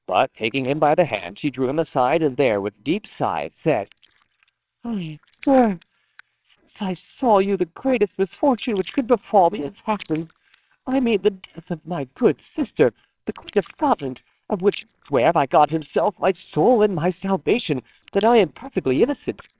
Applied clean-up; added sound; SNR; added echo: neural separator model SepFormer WHAMR!.